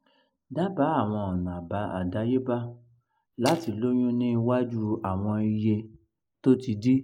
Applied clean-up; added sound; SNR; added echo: neural mask model Resemble Enhance denoiser.